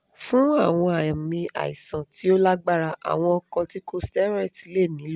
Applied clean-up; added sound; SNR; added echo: none; none; none; none.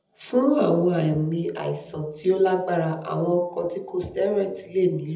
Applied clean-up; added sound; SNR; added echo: none; none; none; reverberation time 0.8 s.